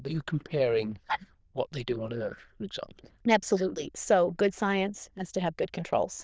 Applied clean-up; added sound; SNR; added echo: neural diffusion model UNIVERSE++.